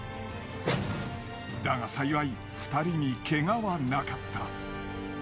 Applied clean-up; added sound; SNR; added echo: none; none; none; none.